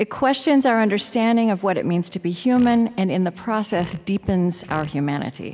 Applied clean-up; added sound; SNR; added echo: none; Fart; 19 dB; none.